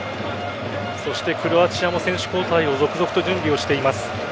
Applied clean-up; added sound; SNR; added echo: none; none; none; none.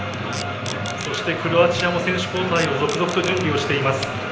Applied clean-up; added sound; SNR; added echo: none; Packing tape, duct tape; 16 dB; reverberation time 0.9 s.